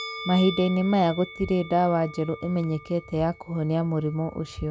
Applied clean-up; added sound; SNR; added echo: none; Musical instrument; 15 dB; none.